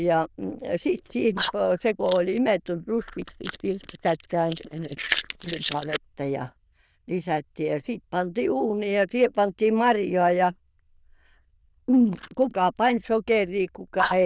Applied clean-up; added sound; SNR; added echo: neural diffusion model UNIVERSE++.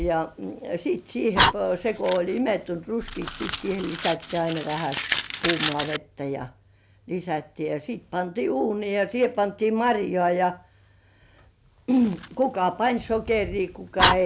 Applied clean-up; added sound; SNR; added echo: none; Fire; 4 dB; none.